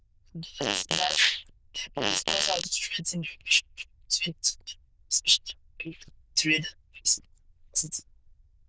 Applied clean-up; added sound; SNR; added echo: neural diffusion model UNIVERSE++.